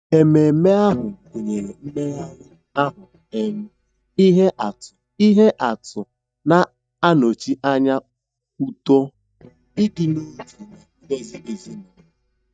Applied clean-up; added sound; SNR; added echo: neural mask model DeepFilterNet 3.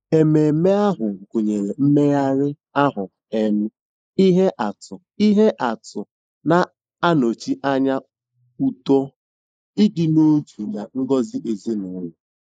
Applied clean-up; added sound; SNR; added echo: neural mask model Resemble Enhance denoiser.